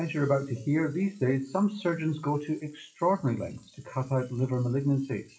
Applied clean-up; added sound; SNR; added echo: classical method WPE with log-MMSE.